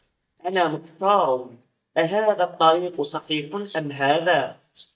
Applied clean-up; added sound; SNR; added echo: neural mask model DeepFilterNet 3.